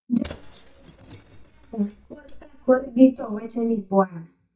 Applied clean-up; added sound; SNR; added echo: neural mask model DeepFilterNet 3.